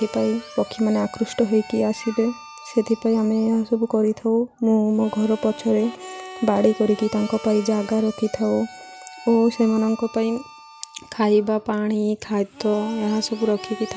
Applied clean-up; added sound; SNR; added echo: none; Harmonica; 18 dB; none.